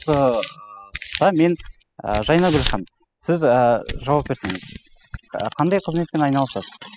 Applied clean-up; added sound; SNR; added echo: classical method spectral subtraction.